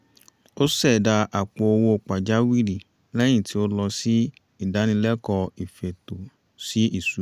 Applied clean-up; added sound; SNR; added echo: none; none; none; none.